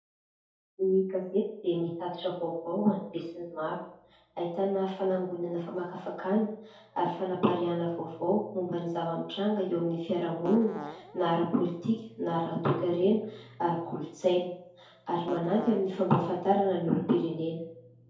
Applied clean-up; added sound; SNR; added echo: none; Fart; 11 dB; reverberation time 2.3 s.